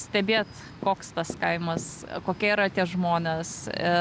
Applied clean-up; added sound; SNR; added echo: none; Tap; 17 dB; none.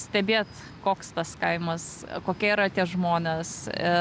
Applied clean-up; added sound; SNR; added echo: none; none; none; none.